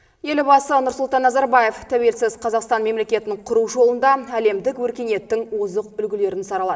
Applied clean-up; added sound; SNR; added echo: none; none; none; reverberation time 2.2 s.